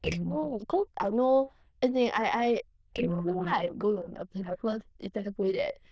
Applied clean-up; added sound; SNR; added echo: neural diffusion model UNIVERSE++.